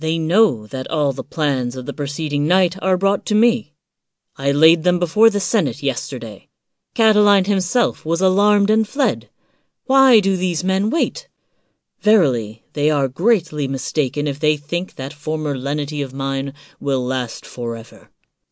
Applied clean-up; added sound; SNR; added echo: none; none; none; none.